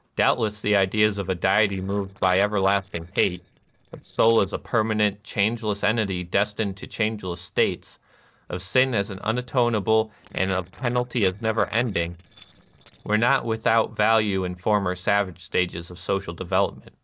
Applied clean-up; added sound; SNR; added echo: neural separator model SepFormer DNS4.